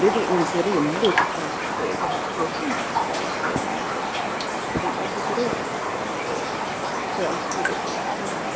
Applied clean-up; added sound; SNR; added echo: none; Raindrop; -3 dB; none.